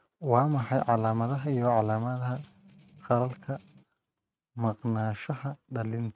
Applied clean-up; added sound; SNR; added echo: neural mask model RNNoise.